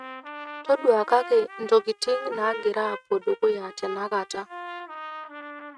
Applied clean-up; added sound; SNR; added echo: neural mask model RNNoise.